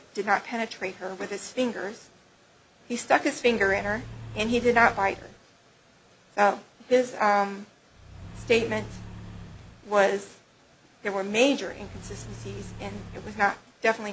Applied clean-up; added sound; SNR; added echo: none; Accelerating, revving, vroom / Car; 14 dB; none.